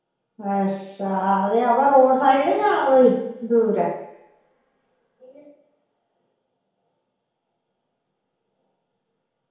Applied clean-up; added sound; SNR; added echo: none; none; none; reverberation time 1.0 s.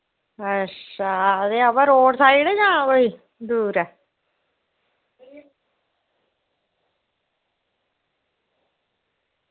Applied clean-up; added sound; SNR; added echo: none; none; none; none.